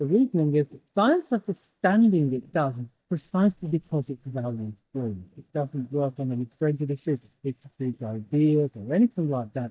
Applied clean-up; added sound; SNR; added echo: neural mask model DeepFilterNet 3.